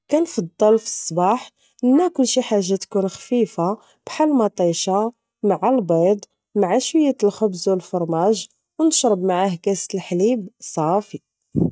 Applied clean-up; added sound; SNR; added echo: neural mask model DeepFilterNet 3.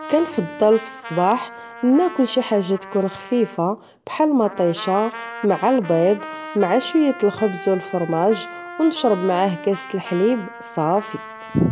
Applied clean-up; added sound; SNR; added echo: none; Trumpet; 15 dB; none.